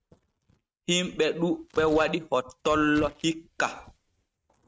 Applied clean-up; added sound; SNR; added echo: neural mask model RNNoise.